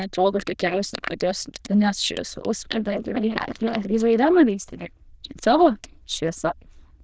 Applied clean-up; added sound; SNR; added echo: neural diffusion model UNIVERSE++.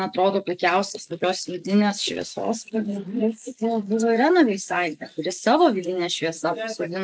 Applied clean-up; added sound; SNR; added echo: neural mask model Resemble Enhance denoiser.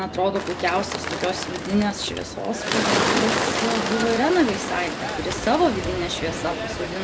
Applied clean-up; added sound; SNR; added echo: none; Bird; 2 dB; none.